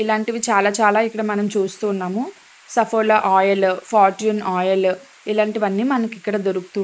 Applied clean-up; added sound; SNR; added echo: neural mask model Resemble Enhance denoiser.